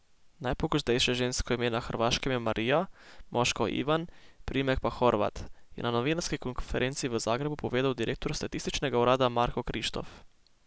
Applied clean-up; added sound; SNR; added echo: none; none; none; none.